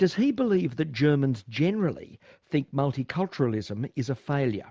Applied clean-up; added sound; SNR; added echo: none; none; none; none.